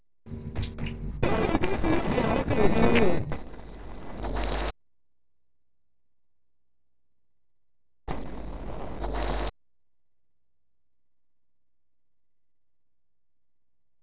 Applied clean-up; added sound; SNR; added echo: neural separator model SepFormer DNS4.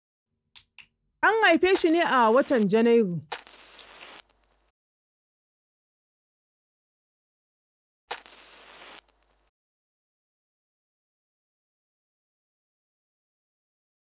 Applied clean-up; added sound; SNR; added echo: none; Fire; 17 dB; none.